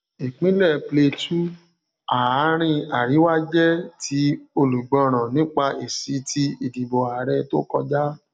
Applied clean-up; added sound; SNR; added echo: none; none; none; none.